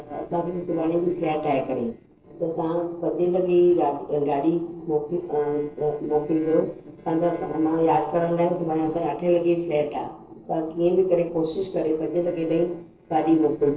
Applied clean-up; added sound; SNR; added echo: neural separator model SepFormer DNS4.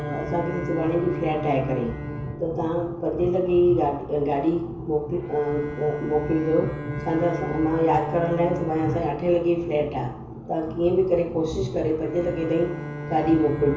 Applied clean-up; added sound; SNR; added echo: none; Bowed string instrument; 11 dB; reverberation time 0.7 s.